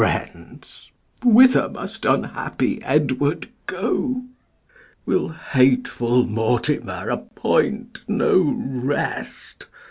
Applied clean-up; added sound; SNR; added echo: none; none; none; none.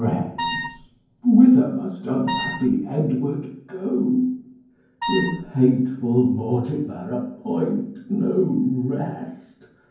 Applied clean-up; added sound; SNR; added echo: none; Wind instrument, woodwind instrument; 7 dB; reverberation time 0.9 s.